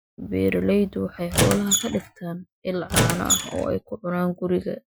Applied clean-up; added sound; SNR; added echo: classical method Wiener filter.